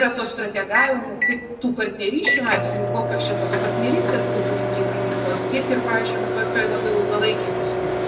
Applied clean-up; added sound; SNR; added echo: none; Microwave oven; -1 dB; reverberation time 1.1 s.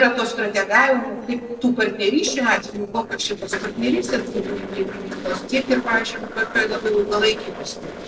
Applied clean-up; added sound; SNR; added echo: neural separator model SepFormer DNS4.